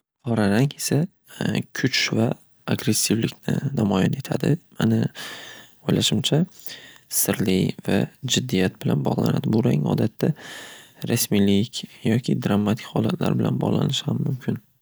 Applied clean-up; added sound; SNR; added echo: none; none; none; none.